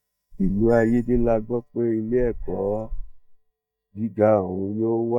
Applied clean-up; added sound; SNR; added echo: neural mask model DeepFilterNet 3.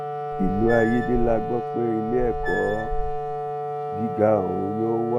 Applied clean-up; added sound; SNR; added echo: none; Wind instrument, woodwind instrument + Squeak / Screech; 3 dB; none.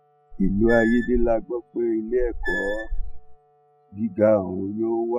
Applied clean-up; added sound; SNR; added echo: classical method spectral subtraction.